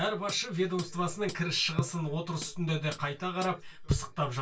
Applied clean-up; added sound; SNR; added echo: none; Hi-hat; 9 dB; reverberation time 0.2 s.